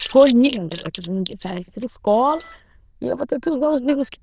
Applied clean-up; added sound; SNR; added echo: neural diffusion model UNIVERSE++.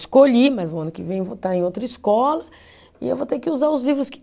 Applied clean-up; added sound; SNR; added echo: none; none; none; none.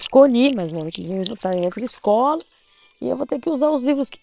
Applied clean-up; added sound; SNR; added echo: neural separator model SepFormer WHAM!.